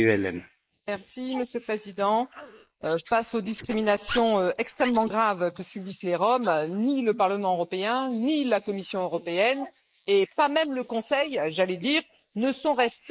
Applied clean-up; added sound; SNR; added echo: neural mask model Resemble Enhance denoiser.